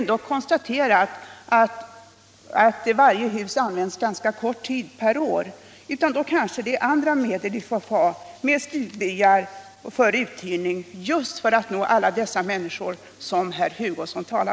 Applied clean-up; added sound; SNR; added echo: none; none; none; none.